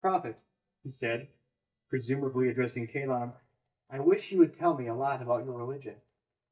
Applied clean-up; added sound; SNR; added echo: neural mask model DeepFilterNet 3.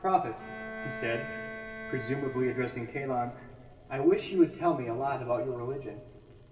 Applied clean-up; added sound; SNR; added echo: none; Bowed string instrument; 11 dB; reverberation time 2.3 s.